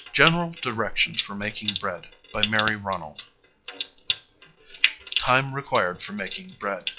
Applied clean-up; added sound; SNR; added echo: classical method log-MMSE.